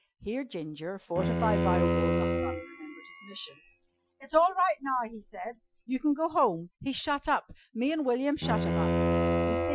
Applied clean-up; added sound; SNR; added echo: classical method Wiener filter.